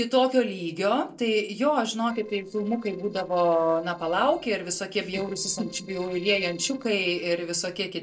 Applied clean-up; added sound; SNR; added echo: neural separator model SepFormer DNS4.